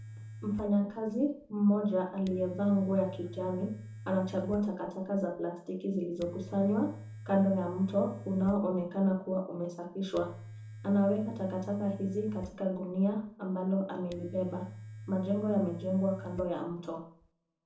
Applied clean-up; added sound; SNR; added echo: none; Domestic sounds, home sounds; 16 dB; reverberation time 1.0 s.